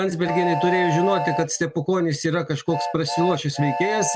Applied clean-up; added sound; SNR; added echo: none; Train; 5 dB; none.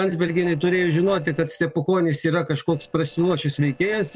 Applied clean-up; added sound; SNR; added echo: neural separator model SepFormer DNS4.